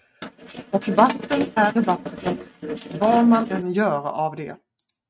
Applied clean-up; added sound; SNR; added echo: neural mask model RNNoise.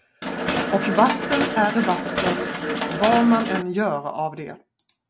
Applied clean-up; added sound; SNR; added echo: none; Mechanisms; 2 dB; none.